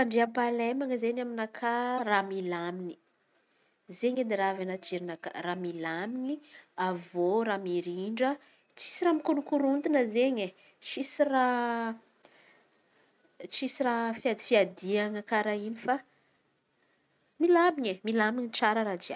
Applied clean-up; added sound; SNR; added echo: none; none; none; none.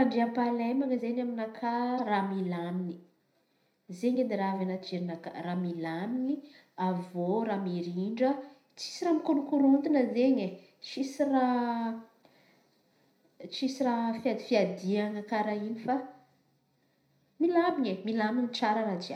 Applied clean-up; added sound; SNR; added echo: none; none; none; reverberation time 0.4 s.